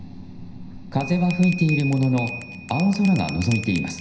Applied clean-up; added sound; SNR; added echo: none; Bell; 12 dB; reverberation time 0.9 s.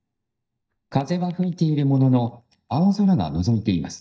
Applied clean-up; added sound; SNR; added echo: neural mask model DeepFilterNet 3.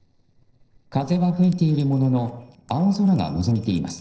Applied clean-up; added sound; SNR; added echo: neural separator model SepFormer DNS4.